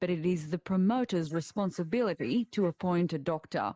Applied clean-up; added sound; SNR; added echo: neural mask model Resemble Enhance denoiser.